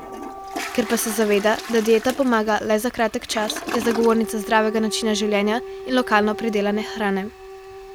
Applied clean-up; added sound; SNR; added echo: none; Siren / Dog + Toilet flush; 11 dB; none.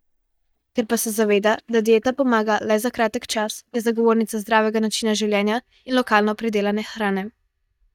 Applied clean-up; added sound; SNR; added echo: neural mask model DeepFilterNet 3.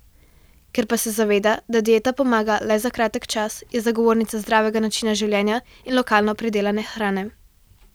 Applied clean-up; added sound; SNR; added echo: none; none; none; none.